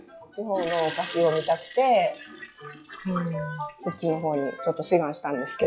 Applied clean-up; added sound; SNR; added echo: classical method log-MMSE.